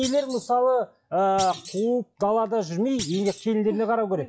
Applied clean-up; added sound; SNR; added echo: classical method log-MMSE.